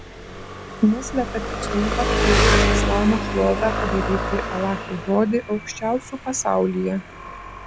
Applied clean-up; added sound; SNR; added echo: none; Engine; 0 dB; none.